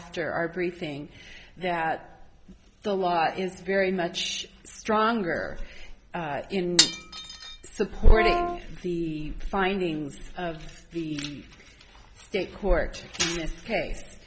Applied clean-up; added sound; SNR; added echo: none; Brass instrument + Glass; 1 dB; none.